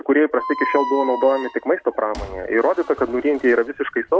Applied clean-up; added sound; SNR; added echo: none; Squeak; 11 dB; none.